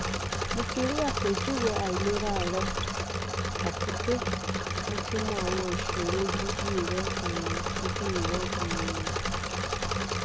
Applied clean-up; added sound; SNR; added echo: none; Engine / Mechanisms; -4 dB; none.